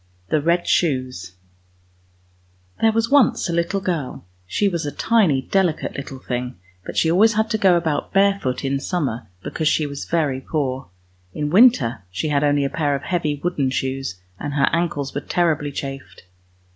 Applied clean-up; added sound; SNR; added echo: none; none; none; none.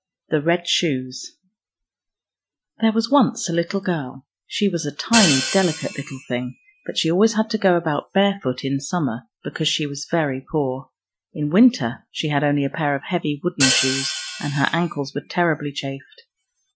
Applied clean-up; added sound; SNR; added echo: classical method Wiener filter.